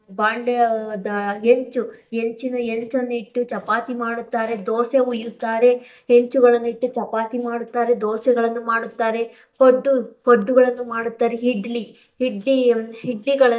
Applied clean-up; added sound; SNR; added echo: neural mask model DeepFilterNet 3.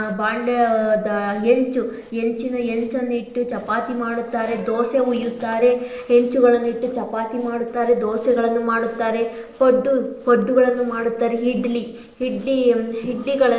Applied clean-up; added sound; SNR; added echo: neural separator model SepFormer DNS4.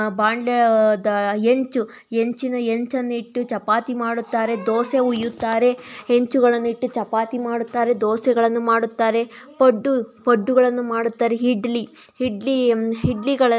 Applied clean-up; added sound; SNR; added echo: none; none; none; none.